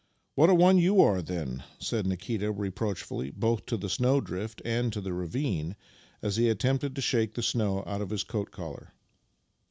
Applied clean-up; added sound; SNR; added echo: none; none; none; none.